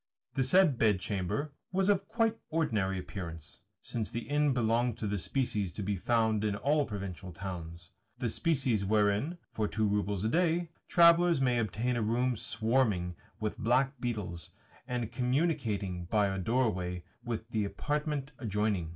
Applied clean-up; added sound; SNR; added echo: none; none; none; none.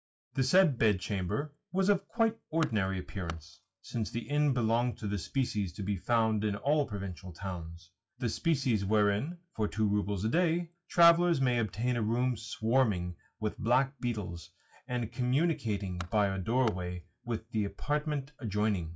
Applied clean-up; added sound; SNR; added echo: classical method log-MMSE.